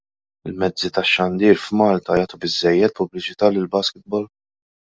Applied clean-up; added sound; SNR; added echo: neural mask model Resemble Enhance denoiser.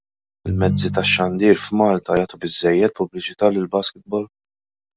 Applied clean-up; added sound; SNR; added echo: none; Ringtone; 5 dB; none.